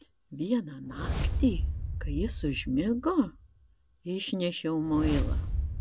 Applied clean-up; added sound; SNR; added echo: none; Whoosh, swoosh, swish; 2 dB; none.